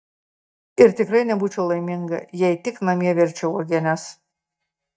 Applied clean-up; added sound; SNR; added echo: neural mask model DeepFilterNet 3.